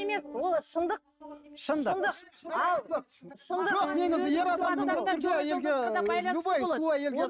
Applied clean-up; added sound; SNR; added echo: neural mask model RNNoise.